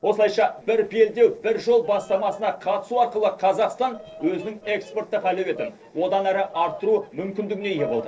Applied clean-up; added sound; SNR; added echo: neural separator model SepFormer DNS4.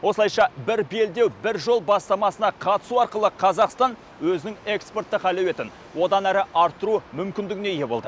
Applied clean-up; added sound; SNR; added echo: none; none; none; none.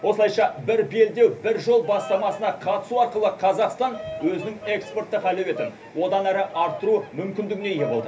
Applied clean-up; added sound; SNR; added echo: none; Bird vocalization, bird call, bird song; 16 dB; reverberation time 0.3 s.